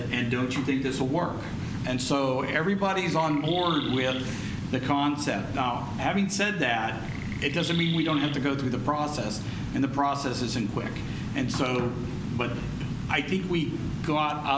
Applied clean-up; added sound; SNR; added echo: none; Chirp, tweet; 10 dB; none.